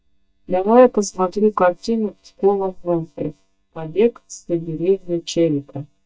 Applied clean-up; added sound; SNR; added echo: neural mask model DeepFilterNet 3.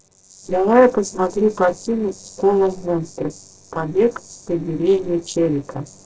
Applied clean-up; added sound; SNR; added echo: neural separator model SepFormer DNS4.